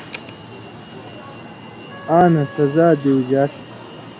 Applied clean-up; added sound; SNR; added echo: none; Wind instrument, woodwind instrument + Alarm; 15 dB; none.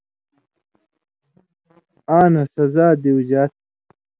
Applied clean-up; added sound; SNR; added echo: none; none; none; none.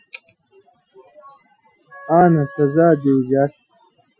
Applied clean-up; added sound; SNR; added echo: classical method Wiener filter.